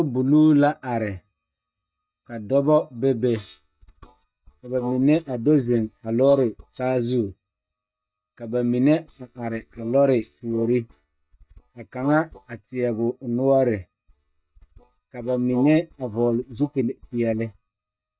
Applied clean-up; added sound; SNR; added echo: neural mask model DeepFilterNet 3.